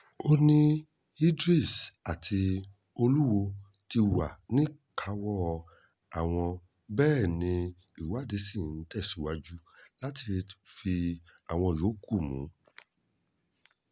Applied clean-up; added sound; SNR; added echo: none; none; none; none.